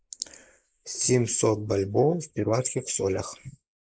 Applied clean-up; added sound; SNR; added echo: neural mask model Resemble Enhance denoiser.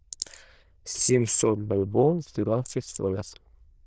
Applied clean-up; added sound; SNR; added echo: neural diffusion model UNIVERSE++.